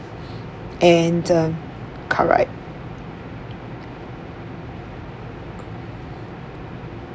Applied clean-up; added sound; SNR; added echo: none; none; none; none.